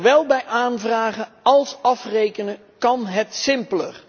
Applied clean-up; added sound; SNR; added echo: none; none; none; none.